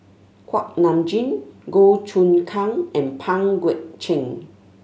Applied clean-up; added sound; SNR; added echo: none; none; none; none.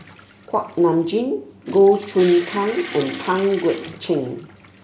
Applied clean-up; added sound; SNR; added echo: none; Toilet flush / Water; 15 dB; none.